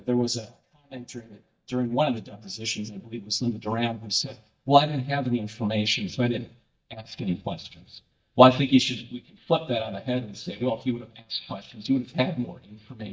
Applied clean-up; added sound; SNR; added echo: neural mask model DeepFilterNet 3.